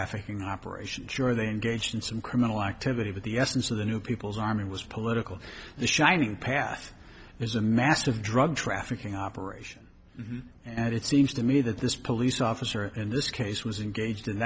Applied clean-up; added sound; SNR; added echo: none; none; none; none.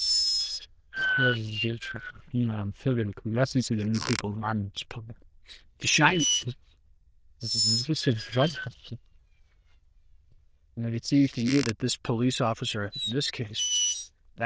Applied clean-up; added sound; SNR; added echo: neural diffusion model UNIVERSE++.